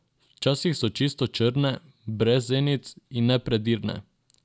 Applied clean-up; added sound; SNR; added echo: none; none; none; none.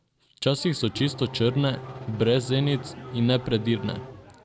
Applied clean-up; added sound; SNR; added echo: none; Race car, auto racing / Engine starting; 13 dB; none.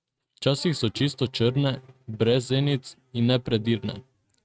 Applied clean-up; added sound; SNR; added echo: neural mask model RNNoise.